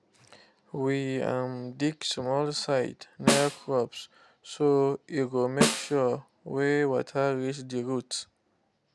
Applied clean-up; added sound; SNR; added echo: none; Snare drum; 2 dB; none.